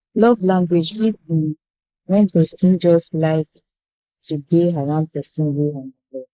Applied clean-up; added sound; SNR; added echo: neural mask model Resemble Enhance denoiser.